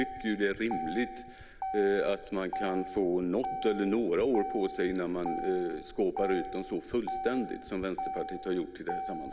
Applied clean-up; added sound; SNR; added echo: none; Motor vehicle (road); 8 dB; none.